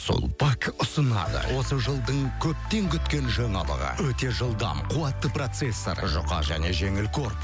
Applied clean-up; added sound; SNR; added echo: none; none; none; none.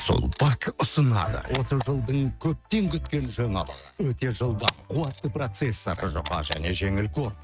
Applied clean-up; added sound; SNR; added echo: neural mask model RNNoise.